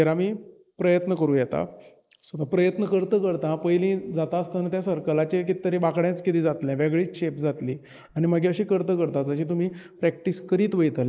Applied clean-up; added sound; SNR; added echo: neural mask model Resemble Enhance denoiser.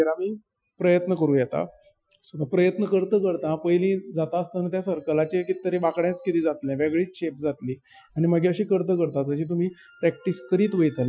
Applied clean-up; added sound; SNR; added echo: classical method Wiener filter.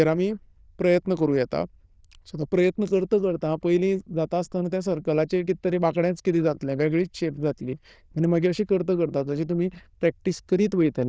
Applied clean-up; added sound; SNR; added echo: neural diffusion model UNIVERSE++.